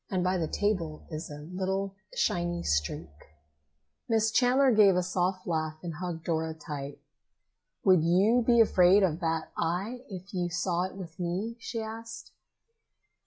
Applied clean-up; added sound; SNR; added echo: classical method log-MMSE.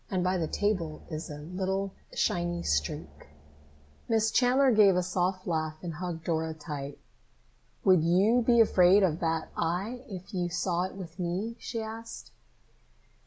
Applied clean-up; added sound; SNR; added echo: none; Drum; 17 dB; none.